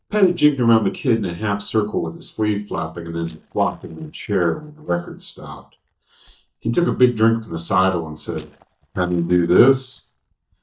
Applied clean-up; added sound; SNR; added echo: neural mask model DeepFilterNet 3.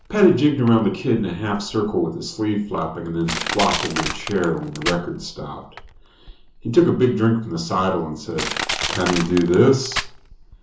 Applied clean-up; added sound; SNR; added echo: none; Crushing; 10 dB; reverberation time 0.8 s.